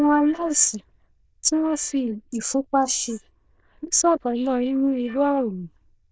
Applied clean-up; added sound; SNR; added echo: neural diffusion model UNIVERSE++.